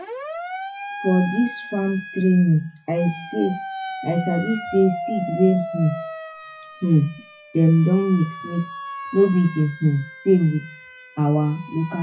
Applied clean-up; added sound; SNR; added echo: classical method WPE with log-MMSE.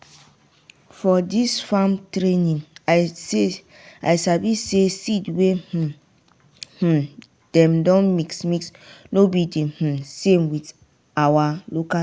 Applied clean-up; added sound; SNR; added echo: none; none; none; none.